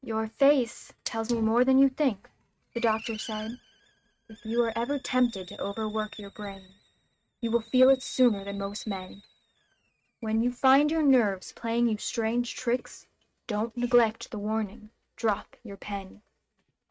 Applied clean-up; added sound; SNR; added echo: neural mask model RNNoise.